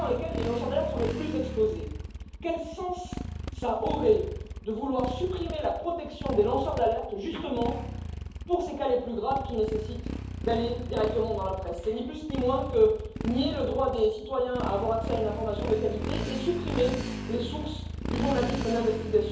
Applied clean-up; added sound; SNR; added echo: none; Motorcycle; 6 dB; reverberation time 2.2 s.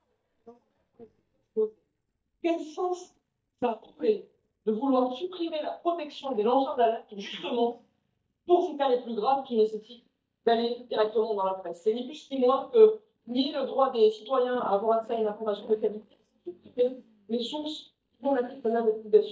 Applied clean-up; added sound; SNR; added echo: neural mask model DeepFilterNet 3.